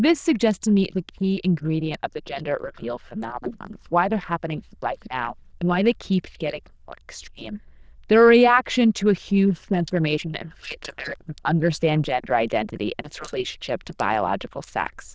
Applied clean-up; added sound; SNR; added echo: neural diffusion model UNIVERSE++.